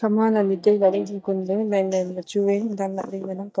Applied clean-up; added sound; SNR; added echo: neural mask model DeepFilterNet 3.